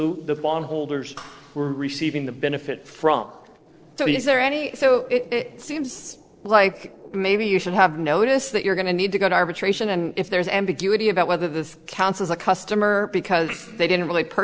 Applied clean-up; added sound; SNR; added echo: neural separator model SepFormer DNS4.